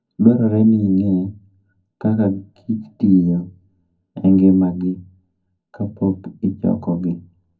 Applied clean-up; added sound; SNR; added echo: none; none; none; reverberation time 0.4 s.